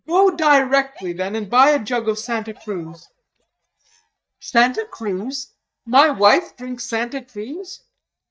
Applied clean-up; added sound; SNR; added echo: neural mask model DeepFilterNet 3.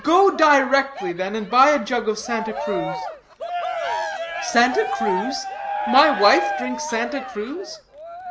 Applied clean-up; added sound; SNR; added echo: none; Cheering; 7 dB; none.